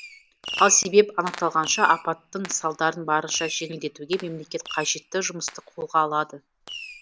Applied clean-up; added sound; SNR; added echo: none; Fireworks; 14 dB; none.